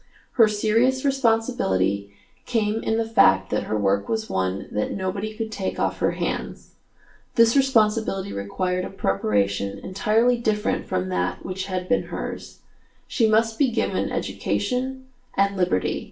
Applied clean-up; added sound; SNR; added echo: none; none; none; reverberation time 0.3 s.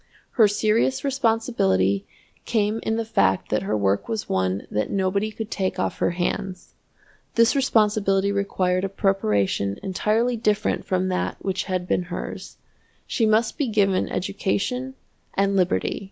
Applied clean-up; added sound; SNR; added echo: none; none; none; none.